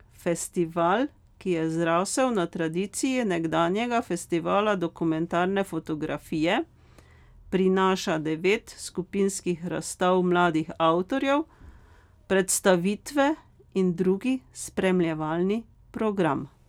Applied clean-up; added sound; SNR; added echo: none; none; none; none.